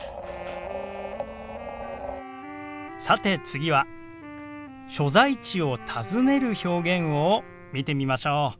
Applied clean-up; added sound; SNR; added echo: none; Wind instrument, woodwind instrument + Wind instrument, woodwind instrument; 15 dB; none.